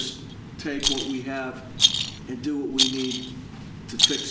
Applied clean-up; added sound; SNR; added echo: none; Rattle; -4 dB; none.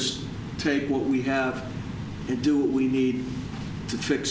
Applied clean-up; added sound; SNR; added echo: none; none; none; none.